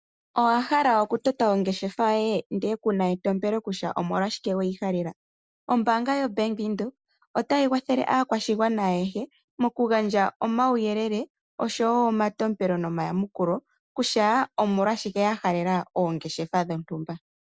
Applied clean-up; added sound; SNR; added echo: none; none; none; none.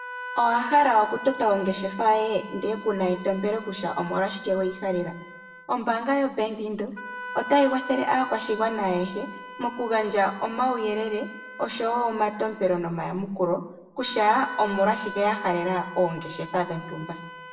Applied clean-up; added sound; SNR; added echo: none; Wind instrument, woodwind instrument; 13 dB; reverberation time 0.7 s.